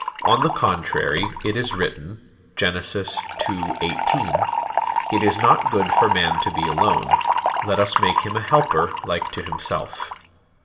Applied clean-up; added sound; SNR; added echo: none; Fill (with liquid) / Trickle, dribble; 0 dB; reverberation time 1.1 s.